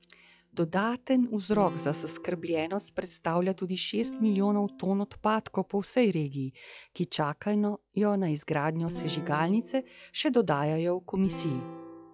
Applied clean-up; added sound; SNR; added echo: classical method log-MMSE.